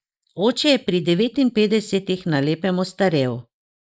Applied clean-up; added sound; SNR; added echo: neural mask model Resemble Enhance denoiser.